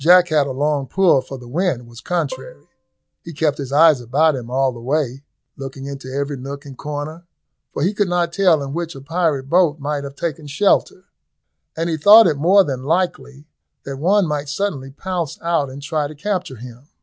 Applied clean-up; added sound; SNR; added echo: none; Bowed string instrument; 20 dB; none.